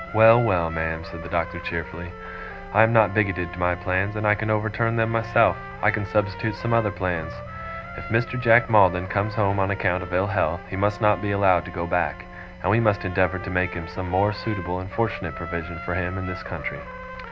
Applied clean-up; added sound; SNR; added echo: none; Trumpet; 15 dB; none.